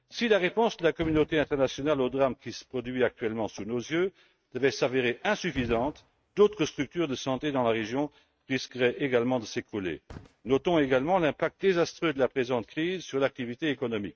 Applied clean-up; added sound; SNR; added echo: neural mask model RNNoise.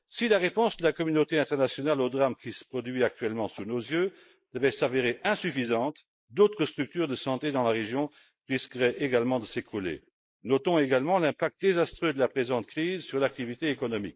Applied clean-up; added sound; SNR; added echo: neural mask model Resemble Enhance denoiser.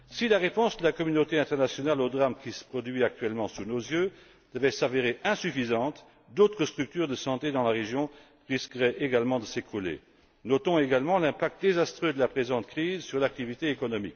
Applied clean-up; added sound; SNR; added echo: none; none; none; none.